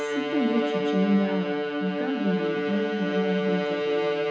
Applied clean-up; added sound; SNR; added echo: none; Bowed string instrument; -1 dB; reverberation time 0.9 s.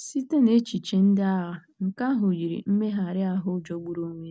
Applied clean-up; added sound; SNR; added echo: none; none; none; none.